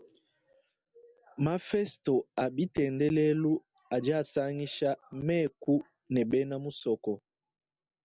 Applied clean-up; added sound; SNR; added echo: none; none; none; none.